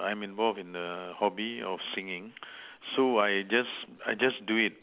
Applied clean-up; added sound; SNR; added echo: none; none; none; none.